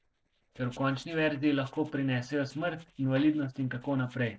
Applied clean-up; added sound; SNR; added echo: neural separator model SepFormer DNS4.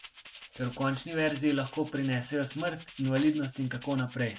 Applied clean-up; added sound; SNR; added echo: none; Rattle (instrument); 17 dB; none.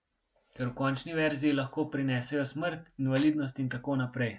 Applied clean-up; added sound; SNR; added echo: none; none; none; none.